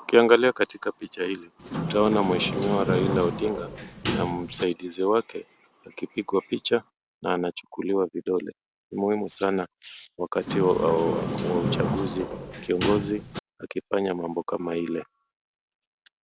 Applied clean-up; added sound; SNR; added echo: none; Sliding door; 3 dB; none.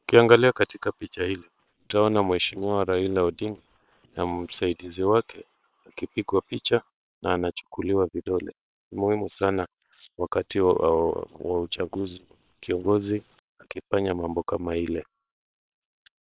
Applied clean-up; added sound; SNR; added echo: neural separator model SepFormer WHAM!.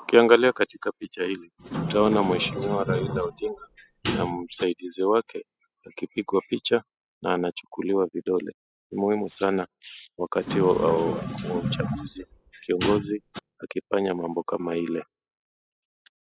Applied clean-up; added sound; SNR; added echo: classical method spectral subtraction.